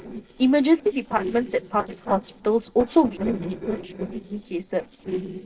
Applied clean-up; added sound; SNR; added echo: neural separator model SepFormer DNS4.